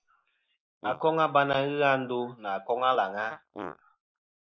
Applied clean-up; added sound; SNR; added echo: neural mask model Resemble Enhance denoiser.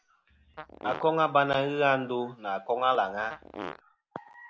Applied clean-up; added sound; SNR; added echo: none; Fart; 14 dB; none.